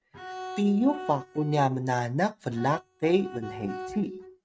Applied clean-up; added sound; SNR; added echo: neural mask model RNNoise.